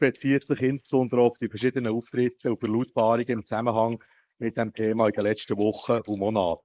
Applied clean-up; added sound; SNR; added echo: neural mask model Resemble Enhance denoiser.